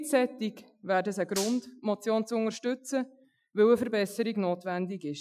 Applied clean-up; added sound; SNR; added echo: classical method Wiener filter.